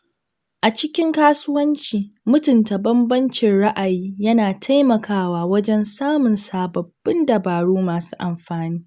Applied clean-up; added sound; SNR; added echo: none; none; none; none.